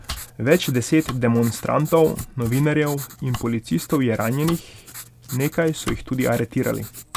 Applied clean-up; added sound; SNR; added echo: none; Domestic sounds, home sounds + Writing; 14 dB; none.